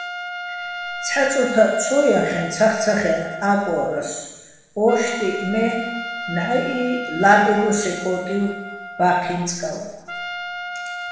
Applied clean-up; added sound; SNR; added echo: none; Trumpet; 10 dB; reverberation time 1.1 s.